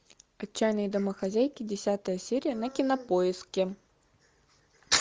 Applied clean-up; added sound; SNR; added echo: none; none; none; none.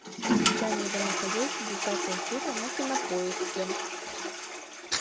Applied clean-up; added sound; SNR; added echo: none; Toilet flush; -4 dB; none.